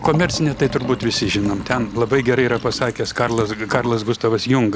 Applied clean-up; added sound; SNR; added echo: none; Liquid; 13 dB; none.